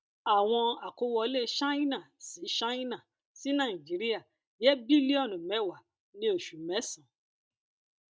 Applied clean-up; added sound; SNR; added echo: none; none; none; none.